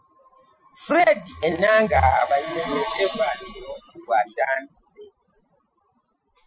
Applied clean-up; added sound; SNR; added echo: classical method Wiener filter.